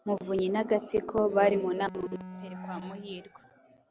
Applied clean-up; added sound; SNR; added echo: none; Bowed string instrument; 13 dB; none.